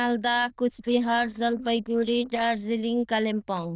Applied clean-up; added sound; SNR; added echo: neural diffusion model UNIVERSE++.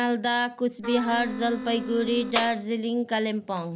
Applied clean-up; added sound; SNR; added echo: none; Wind instrument, woodwind instrument + Clapping; 8 dB; none.